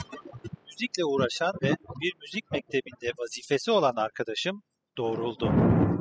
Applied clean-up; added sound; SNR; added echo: classical method spectral subtraction.